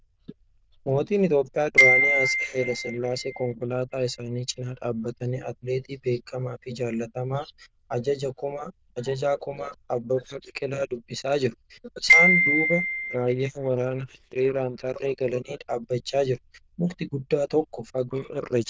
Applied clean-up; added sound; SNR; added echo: neural diffusion model UNIVERSE++.